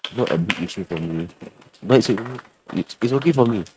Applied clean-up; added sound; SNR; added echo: neural mask model RNNoise.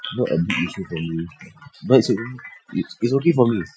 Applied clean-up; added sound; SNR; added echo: classical method Wiener filter.